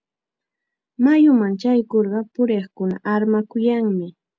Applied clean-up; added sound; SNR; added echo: none; none; none; none.